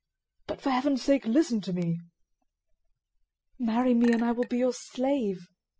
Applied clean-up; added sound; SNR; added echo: classical method spectral subtraction.